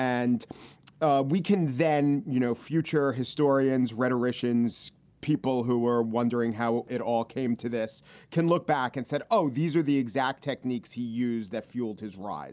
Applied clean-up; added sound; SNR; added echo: none; none; none; none.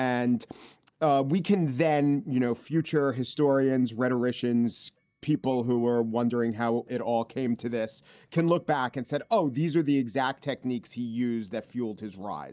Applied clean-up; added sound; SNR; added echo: neural mask model DeepFilterNet 3.